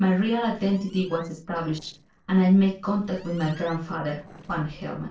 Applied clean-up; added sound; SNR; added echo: neural separator model SepFormer DNS4.